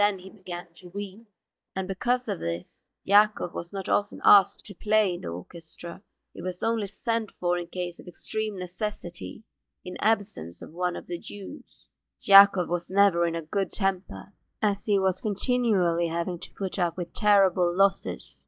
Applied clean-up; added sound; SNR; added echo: neural mask model DeepFilterNet 3.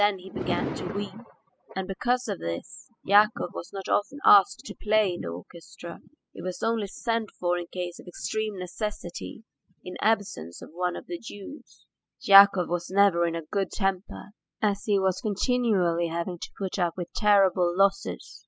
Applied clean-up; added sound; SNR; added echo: classical method spectral subtraction.